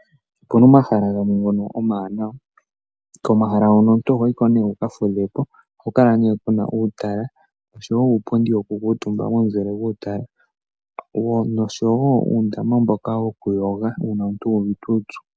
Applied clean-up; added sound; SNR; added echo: none; none; none; none.